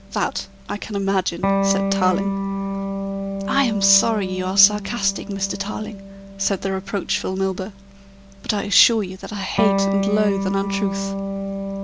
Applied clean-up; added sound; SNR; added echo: none; Electric guitar; 2 dB; none.